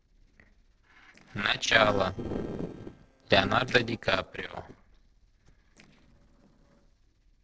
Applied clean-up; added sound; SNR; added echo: neural separator model SepFormer DNS4.